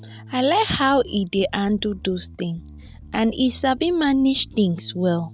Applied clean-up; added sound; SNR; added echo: none; Bass guitar; 19 dB; none.